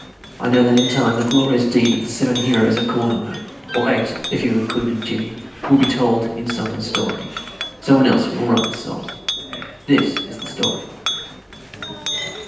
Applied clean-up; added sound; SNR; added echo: none; Chink, clink; 9 dB; reverberation time 0.9 s.